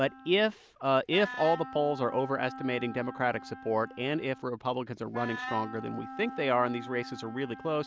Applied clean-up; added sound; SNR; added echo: none; Wind instrument, woodwind instrument; 13 dB; none.